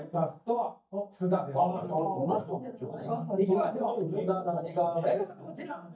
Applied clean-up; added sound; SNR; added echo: neural mask model DeepFilterNet 3.